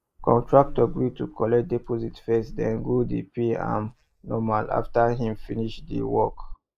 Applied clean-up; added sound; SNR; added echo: neural mask model Resemble Enhance denoiser.